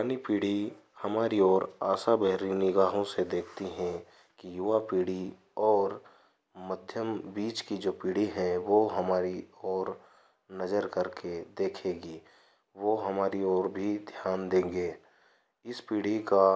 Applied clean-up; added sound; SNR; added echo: none; none; none; none.